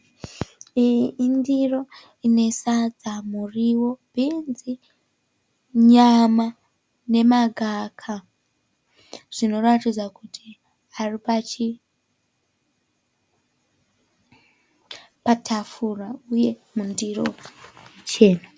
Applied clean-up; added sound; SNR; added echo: none; none; none; none.